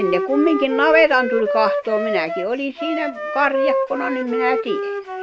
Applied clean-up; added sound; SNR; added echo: none; Wind instrument, woodwind instrument; 2 dB; none.